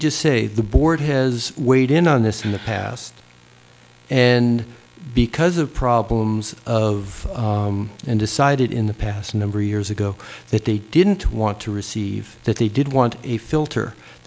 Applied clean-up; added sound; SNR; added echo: none; none; none; none.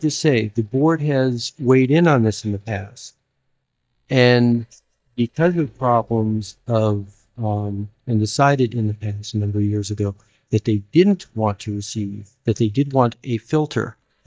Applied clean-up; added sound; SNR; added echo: neural mask model DeepFilterNet 3.